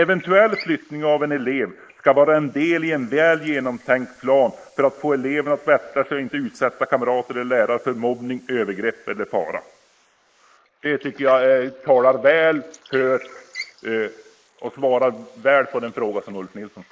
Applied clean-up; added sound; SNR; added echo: neural mask model Resemble Enhance denoiser.